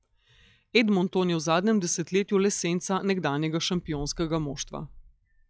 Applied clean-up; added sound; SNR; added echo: classical method log-MMSE.